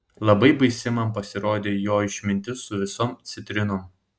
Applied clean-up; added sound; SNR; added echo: none; none; none; none.